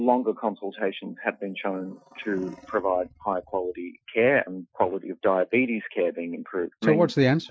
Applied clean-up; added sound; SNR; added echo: classical method Wiener filter.